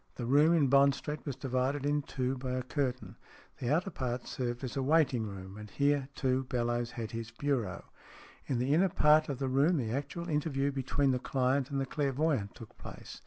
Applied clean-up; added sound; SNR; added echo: none; none; none; none.